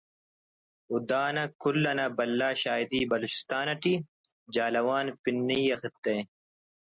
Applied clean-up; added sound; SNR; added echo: none; none; none; none.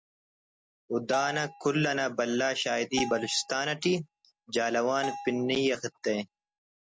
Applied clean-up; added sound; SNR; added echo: none; Bell; 12 dB; none.